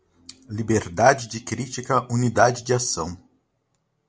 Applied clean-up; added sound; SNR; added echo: none; none; none; none.